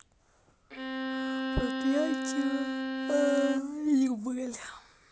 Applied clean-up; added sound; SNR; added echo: none; Bowed string instrument; 2 dB; none.